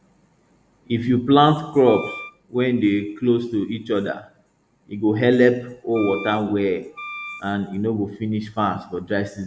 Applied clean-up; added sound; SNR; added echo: none; Wind instrument, woodwind instrument; 14 dB; none.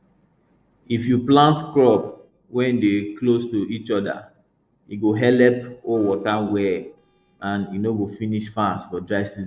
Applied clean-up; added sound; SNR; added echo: neural separator model SepFormer DNS4.